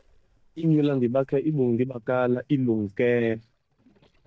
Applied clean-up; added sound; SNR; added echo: neural mask model DeepFilterNet 3.